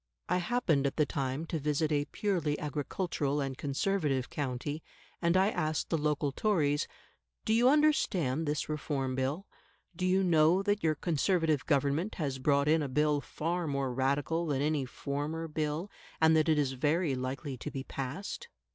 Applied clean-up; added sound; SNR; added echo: none; none; none; none.